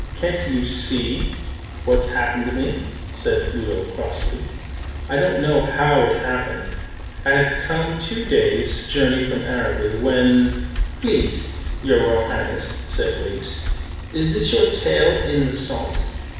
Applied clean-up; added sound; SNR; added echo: none; Bicycle; 7 dB; reverberation time 1.1 s.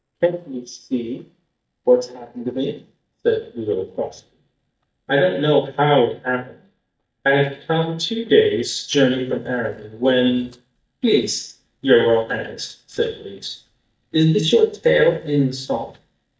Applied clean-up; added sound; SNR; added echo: neural mask model DeepFilterNet 3.